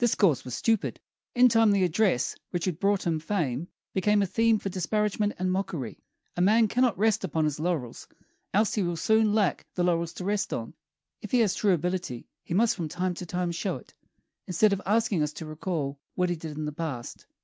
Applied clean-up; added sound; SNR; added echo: none; none; none; none.